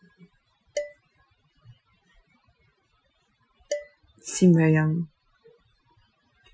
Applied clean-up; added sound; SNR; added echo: classical method Wiener filter.